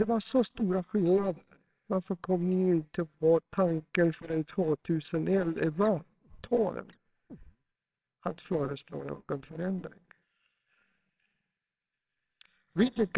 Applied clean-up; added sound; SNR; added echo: neural separator model SepFormer WHAMR!.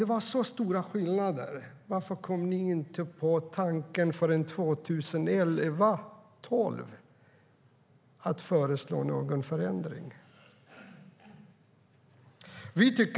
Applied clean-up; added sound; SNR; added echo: none; none; none; none.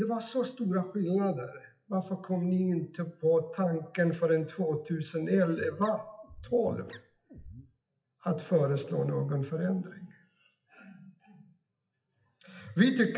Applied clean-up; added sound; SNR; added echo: classical method WPE with log-MMSE.